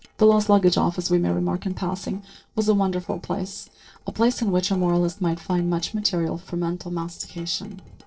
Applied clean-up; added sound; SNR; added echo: neural separator model SepFormer DNS4.